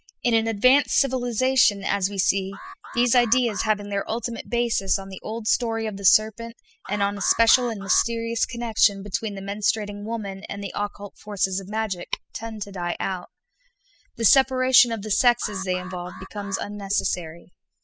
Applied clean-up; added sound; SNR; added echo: classical method spectral subtraction.